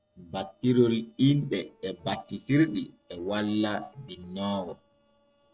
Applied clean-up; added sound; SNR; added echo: neural separator model SepFormer DNS4.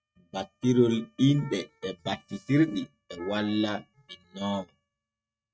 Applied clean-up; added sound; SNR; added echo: neural mask model RNNoise.